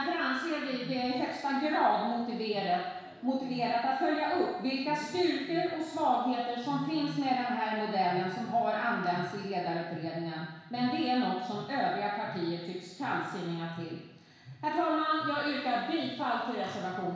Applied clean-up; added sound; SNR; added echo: none; Wild animals; 19 dB; reverberation time 1.1 s.